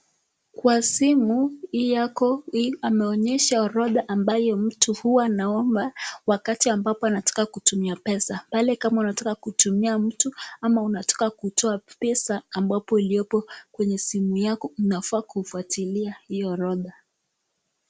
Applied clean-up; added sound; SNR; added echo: none; none; none; none.